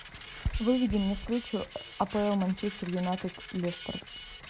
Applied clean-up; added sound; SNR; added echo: none; Printer; 7 dB; none.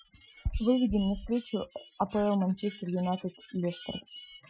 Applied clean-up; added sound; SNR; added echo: classical method Wiener filter.